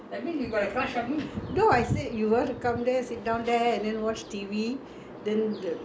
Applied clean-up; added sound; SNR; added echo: none; none; none; none.